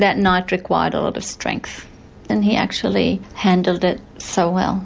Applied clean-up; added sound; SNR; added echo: none; none; none; none.